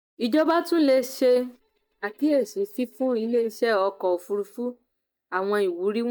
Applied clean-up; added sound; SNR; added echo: neural mask model DeepFilterNet 3.